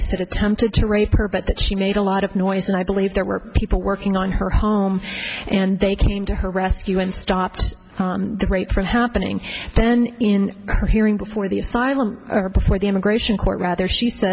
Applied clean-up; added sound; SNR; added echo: none; none; none; none.